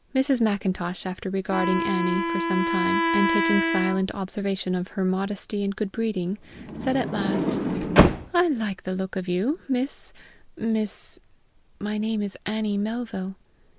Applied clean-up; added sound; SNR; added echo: none; Wind instrument, woodwind instrument + Sliding door; -2 dB; none.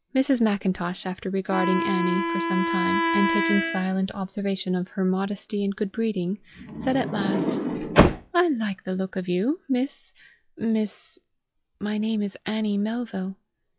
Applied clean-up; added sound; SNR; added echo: classical method log-MMSE.